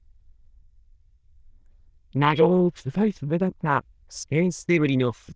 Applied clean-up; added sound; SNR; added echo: neural diffusion model UNIVERSE++.